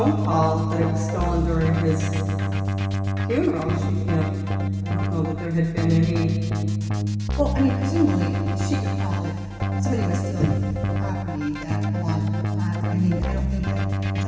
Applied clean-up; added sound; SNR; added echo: none; Keyboard (musical); -2 dB; reverberation time 2.4 s.